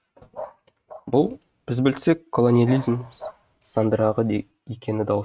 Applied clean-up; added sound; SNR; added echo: neural mask model RNNoise.